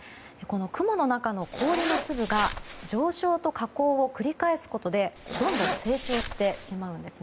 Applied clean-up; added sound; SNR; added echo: none; Zipper (clothing); 6 dB; none.